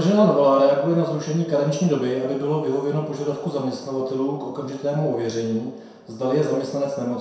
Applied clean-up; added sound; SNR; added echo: none; none; none; reverberation time 0.7 s.